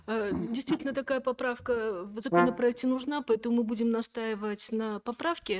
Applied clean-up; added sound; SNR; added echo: neural mask model RNNoise.